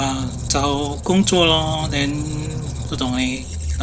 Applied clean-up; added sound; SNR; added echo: none; Squeak; 5 dB; none.